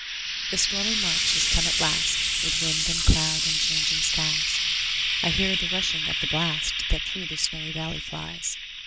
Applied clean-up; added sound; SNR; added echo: none; Frying (food); -4 dB; none.